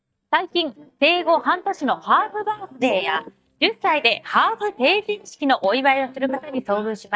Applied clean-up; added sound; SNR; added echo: neural mask model DeepFilterNet 3.